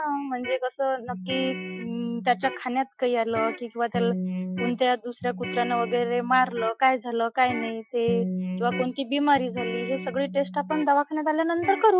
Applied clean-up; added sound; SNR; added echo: classical method Wiener filter.